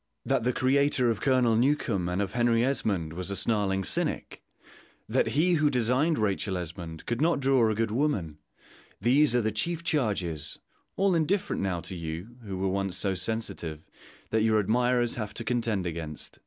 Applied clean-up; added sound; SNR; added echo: none; none; none; none.